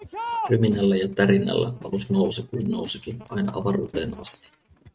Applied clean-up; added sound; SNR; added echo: neural mask model RNNoise.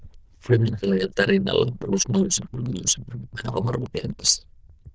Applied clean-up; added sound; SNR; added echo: neural diffusion model UNIVERSE++.